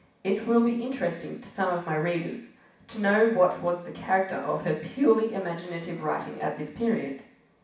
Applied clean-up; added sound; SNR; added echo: none; none; none; reverberation time 0.6 s.